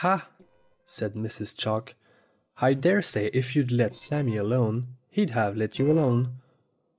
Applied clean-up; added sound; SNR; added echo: neural separator model SepFormer DNS4.